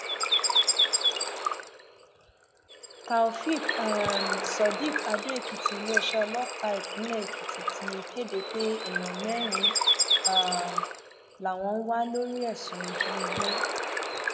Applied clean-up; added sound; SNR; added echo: none; Water / Bird; -3 dB; none.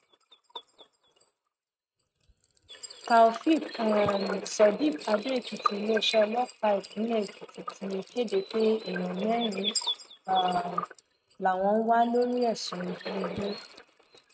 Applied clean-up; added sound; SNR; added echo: neural mask model RNNoise.